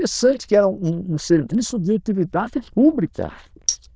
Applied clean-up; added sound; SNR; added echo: neural diffusion model UNIVERSE++.